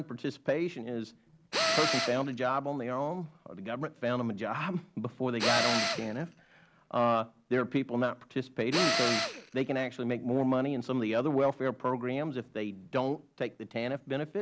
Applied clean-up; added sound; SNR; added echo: none; Tools; 0 dB; none.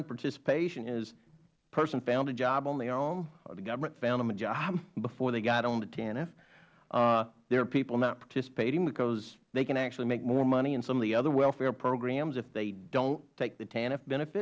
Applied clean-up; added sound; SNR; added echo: none; none; none; none.